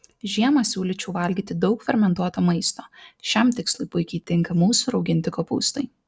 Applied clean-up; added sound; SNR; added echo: none; none; none; none.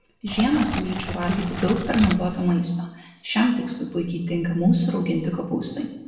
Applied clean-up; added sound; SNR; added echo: none; Crackle; 6 dB; reverberation time 0.8 s.